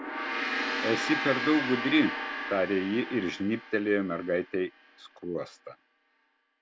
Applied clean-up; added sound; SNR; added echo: none; Gong; 5 dB; none.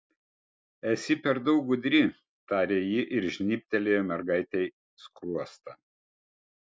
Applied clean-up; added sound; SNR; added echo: none; none; none; none.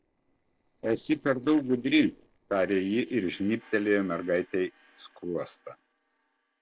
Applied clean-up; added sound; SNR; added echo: neural separator model SepFormer DNS4.